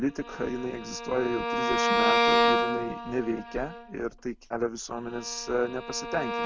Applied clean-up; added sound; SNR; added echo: none; Bowed string instrument; -3 dB; none.